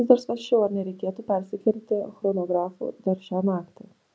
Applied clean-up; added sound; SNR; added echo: none; none; none; none.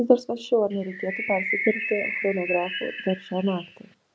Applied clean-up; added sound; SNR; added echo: none; Bird; 6 dB; none.